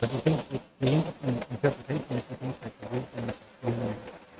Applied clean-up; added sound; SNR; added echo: neural mask model RNNoise.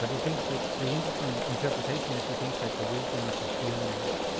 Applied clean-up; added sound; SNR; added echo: none; Rain; -3 dB; none.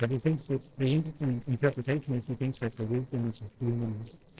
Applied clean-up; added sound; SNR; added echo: neural separator model SepFormer DNS4.